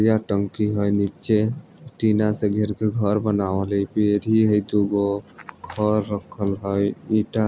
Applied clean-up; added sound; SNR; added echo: none; none; none; none.